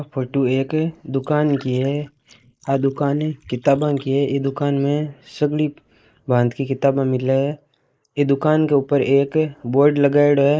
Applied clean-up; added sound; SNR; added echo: neural mask model Resemble Enhance denoiser.